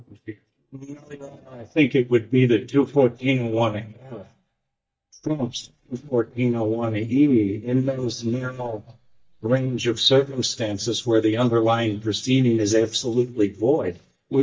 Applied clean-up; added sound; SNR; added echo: neural mask model DeepFilterNet 3.